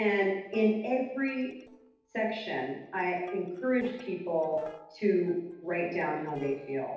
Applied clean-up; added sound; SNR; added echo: neural separator model SepFormer DNS4.